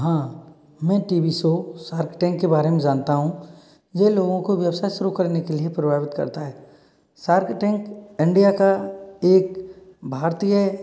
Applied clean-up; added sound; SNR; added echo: none; none; none; none.